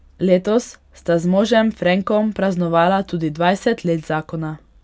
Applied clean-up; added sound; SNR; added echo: none; none; none; none.